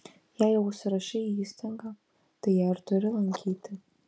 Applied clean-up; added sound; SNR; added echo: none; none; none; none.